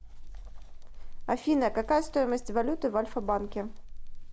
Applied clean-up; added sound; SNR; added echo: none; Wind; 7 dB; none.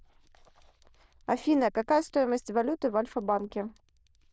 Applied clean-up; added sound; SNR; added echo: neural diffusion model UNIVERSE++.